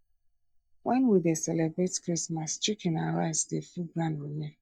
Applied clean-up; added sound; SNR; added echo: neural mask model DeepFilterNet 3.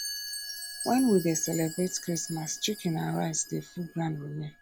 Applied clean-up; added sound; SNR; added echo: none; Chime + Chime; 11 dB; none.